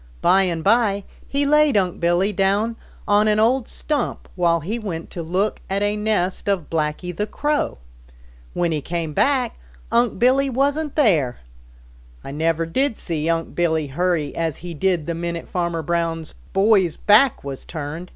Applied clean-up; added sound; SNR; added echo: none; none; none; none.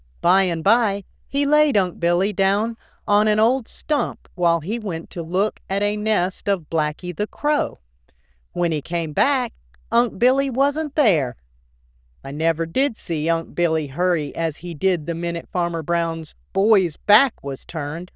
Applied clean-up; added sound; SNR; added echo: neural diffusion model UNIVERSE++.